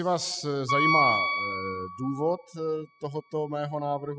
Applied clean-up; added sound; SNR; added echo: classical method spectral subtraction.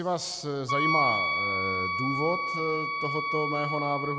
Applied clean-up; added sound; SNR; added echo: none; Wind instrument, woodwind instrument; -1 dB; none.